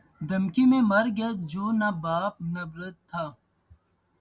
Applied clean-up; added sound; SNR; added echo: none; none; none; none.